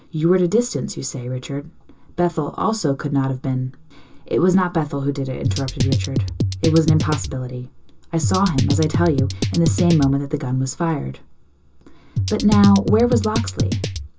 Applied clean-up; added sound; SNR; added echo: none; Drum kit; 1 dB; reverberation time 0.2 s.